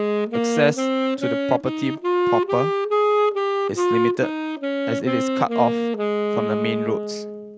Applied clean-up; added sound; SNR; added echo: none; Wind instrument, woodwind instrument; -4 dB; none.